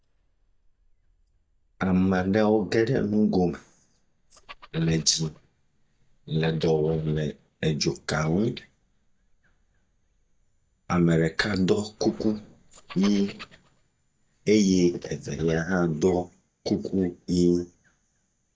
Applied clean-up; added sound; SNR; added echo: neural mask model DeepFilterNet 3.